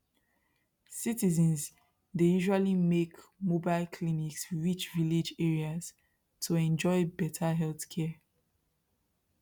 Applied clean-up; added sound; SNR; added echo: none; none; none; none.